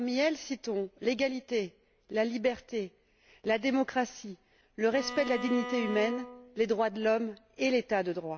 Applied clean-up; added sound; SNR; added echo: none; Bowed string instrument; 10 dB; none.